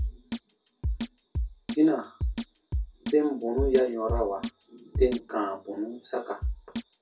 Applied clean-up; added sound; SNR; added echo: none; Drum kit; 4 dB; reverberation time 0.3 s.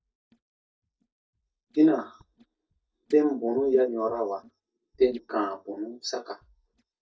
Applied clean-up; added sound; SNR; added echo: neural mask model DeepFilterNet 3.